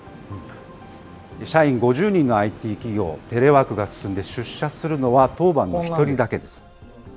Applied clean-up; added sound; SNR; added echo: none; Bird vocalization, bird call, bird song; 16 dB; none.